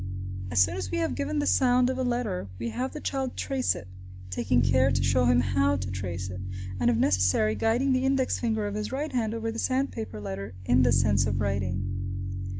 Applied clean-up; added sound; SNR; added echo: none; Bass guitar; 2 dB; none.